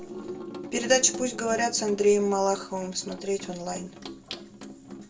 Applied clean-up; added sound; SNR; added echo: none; Sink (filling or washing) / Water tap, faucet; 12 dB; reverberation time 0.2 s.